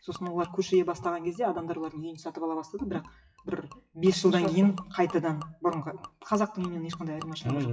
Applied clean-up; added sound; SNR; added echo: classical method WPE with log-MMSE.